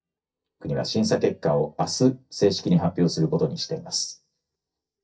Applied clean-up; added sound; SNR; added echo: neural mask model DeepFilterNet 3.